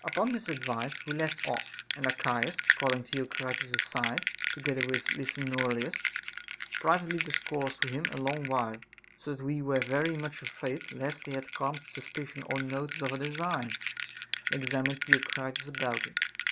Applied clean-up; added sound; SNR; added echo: none; Bell; -4 dB; none.